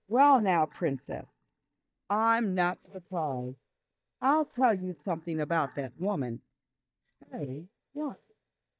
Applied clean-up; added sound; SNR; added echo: neural mask model DeepFilterNet 3.